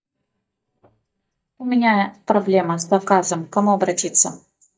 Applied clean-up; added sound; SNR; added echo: neural mask model DeepFilterNet 3.